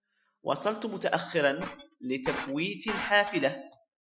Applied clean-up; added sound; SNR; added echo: classical method Wiener filter.